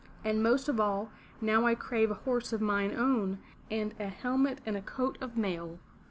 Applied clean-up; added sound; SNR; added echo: none; none; none; none.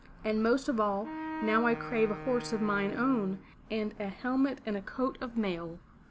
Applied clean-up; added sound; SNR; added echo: none; Wind instrument, woodwind instrument; 10 dB; none.